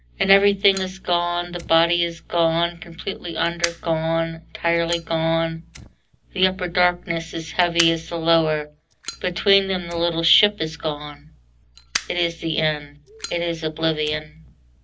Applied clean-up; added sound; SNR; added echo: none; Fire; 16 dB; reverberation time 0.4 s.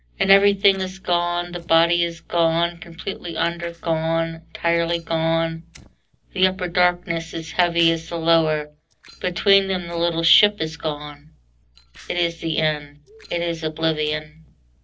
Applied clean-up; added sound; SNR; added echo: neural separator model SepFormer DNS4.